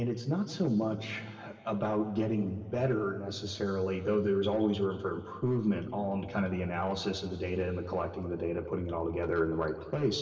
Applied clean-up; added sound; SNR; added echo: none; none; none; reverberation time 2.0 s.